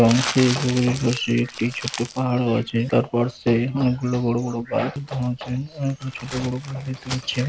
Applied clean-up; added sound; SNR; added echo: none; Crumpling, crinkling; 13 dB; none.